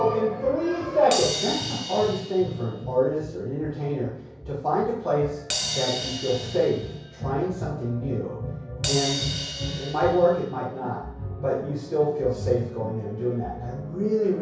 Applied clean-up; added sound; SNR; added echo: none; Crash cymbal; 8 dB; reverberation time 0.6 s.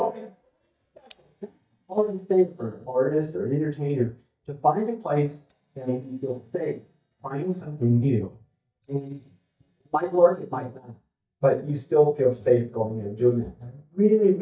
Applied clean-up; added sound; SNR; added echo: neural mask model DeepFilterNet 3.